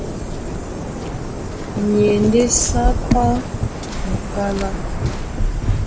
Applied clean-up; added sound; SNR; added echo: none; Waves, surf; 0 dB; none.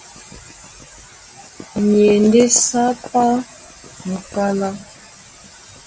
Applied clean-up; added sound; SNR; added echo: none; none; none; none.